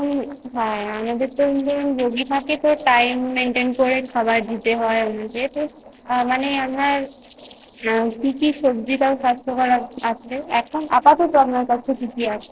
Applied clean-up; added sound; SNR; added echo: neural separator model SepFormer DNS4.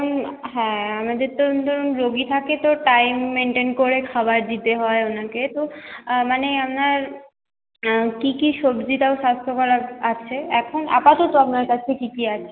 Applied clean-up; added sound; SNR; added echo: none; none; none; none.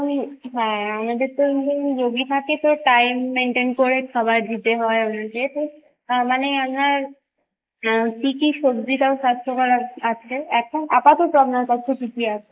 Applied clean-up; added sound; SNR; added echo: neural mask model Resemble Enhance denoiser.